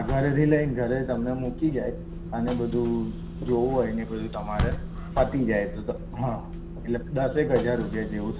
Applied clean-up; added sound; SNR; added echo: none; Bus / Engine; 7 dB; reverberation time 1.2 s.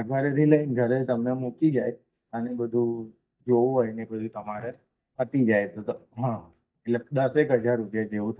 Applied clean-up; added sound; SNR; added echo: neural mask model DeepFilterNet 3.